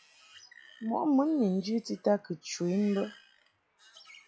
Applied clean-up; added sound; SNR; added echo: classical method log-MMSE.